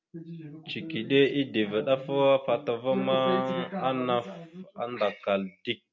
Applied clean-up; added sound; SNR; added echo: none; none; none; none.